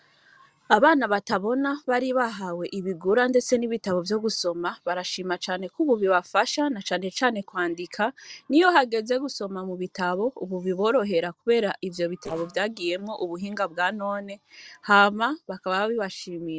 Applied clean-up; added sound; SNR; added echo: neural separator model SepFormer DNS4.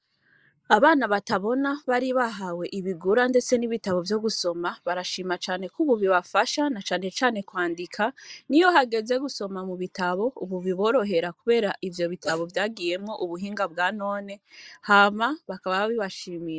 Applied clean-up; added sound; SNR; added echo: neural mask model Resemble Enhance denoiser.